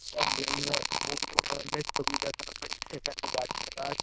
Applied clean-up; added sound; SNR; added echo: neural diffusion model UNIVERSE++.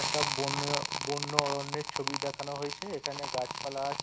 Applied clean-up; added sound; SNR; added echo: none; Crackle; -1 dB; none.